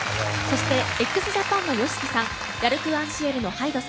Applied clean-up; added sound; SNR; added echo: none; none; none; none.